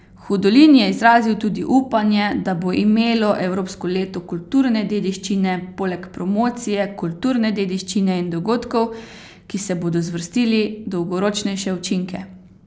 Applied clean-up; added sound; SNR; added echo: none; none; none; none.